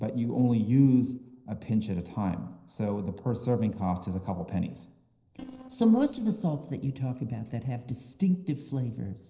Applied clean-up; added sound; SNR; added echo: neural separator model SepFormer DNS4.